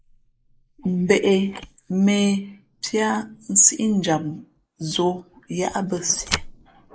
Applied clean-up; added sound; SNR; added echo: neural mask model Resemble Enhance denoiser.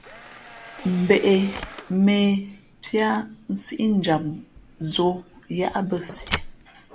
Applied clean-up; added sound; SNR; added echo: none; Camera; 15 dB; none.